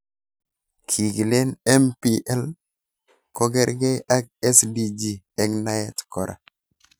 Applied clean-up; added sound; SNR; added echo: none; none; none; none.